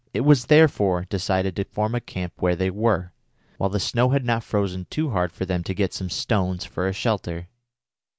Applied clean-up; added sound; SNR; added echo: none; none; none; none.